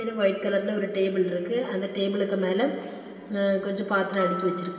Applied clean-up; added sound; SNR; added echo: none; Glockenspiel; 15 dB; reverberation time 2.5 s.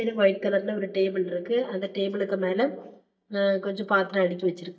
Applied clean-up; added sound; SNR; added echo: neural mask model DeepFilterNet 3.